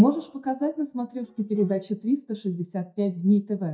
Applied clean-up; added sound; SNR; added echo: neural mask model DeepFilterNet 3.